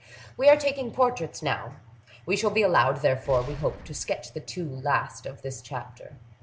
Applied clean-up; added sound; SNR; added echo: none; Boom; 19 dB; none.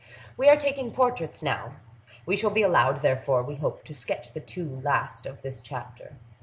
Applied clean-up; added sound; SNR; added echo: none; none; none; none.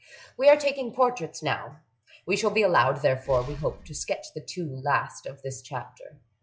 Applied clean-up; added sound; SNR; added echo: classical method log-MMSE.